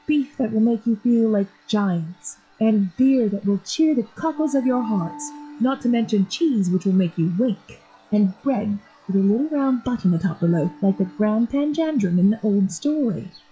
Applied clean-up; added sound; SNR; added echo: classical method log-MMSE.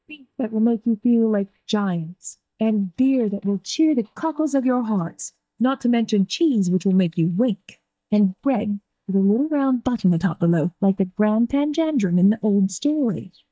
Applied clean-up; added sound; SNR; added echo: neural mask model DeepFilterNet 3.